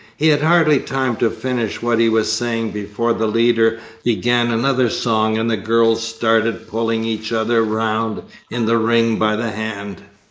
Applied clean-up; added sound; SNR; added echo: neural mask model Resemble Enhance denoiser.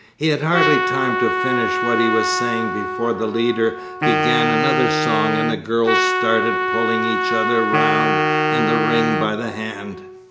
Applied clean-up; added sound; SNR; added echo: none; Wind instrument, woodwind instrument + Trumpet; -2 dB; none.